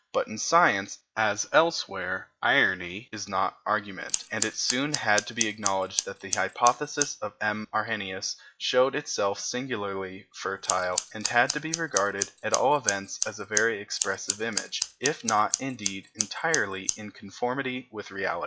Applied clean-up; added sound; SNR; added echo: classical method log-MMSE.